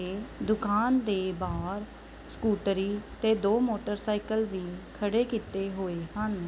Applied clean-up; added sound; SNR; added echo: none; none; none; none.